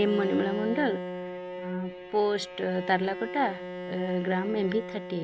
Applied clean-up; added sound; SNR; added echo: none; Bowed string instrument; 8 dB; none.